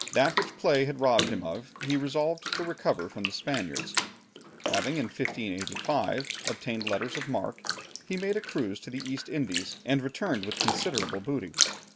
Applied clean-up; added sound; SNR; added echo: none; Bathtub (filling or washing); 4 dB; none.